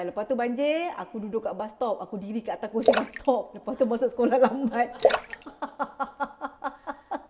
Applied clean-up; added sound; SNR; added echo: none; Splash, splatter; 2 dB; reverberation time 1.0 s.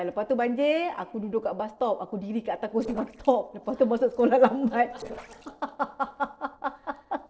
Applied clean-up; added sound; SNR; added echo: neural separator model SepFormer DNS4.